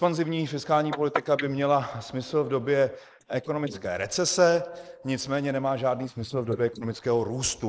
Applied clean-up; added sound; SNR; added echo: neural mask model Resemble Enhance denoiser.